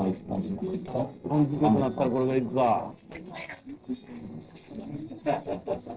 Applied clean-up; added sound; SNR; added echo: neural separator model SepFormer DNS4.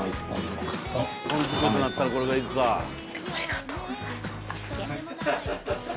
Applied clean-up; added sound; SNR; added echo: none; none; none; none.